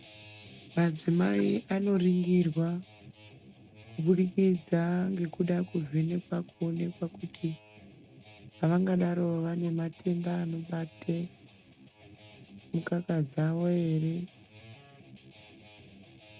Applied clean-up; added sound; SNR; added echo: neural mask model RNNoise.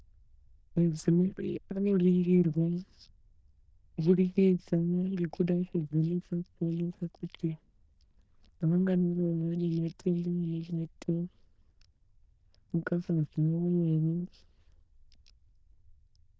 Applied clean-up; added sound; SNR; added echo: neural diffusion model UNIVERSE++.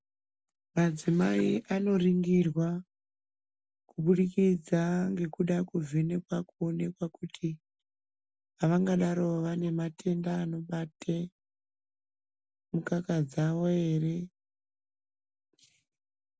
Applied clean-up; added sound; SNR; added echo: none; none; none; none.